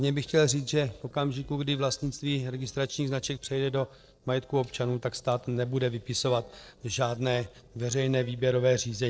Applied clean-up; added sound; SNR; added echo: neural separator model SepFormer DNS4.